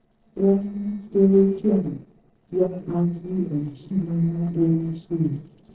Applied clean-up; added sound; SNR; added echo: neural separator model SepFormer DNS4.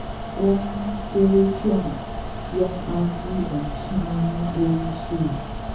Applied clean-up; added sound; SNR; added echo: none; Mechanical fan; 7 dB; reverberation time 0.7 s.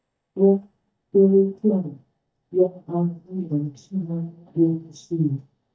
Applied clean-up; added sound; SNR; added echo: neural mask model DeepFilterNet 3.